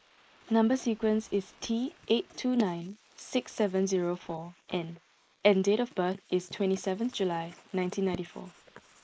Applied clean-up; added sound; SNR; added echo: neural mask model Resemble Enhance denoiser.